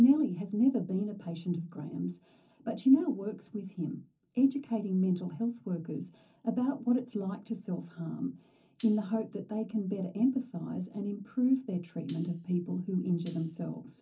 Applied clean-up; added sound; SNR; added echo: none; Tambourine; 12 dB; reverberation time 0.3 s.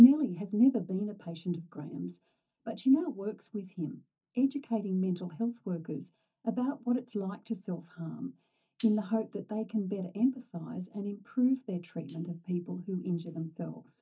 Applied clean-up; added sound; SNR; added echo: neural mask model DeepFilterNet 3.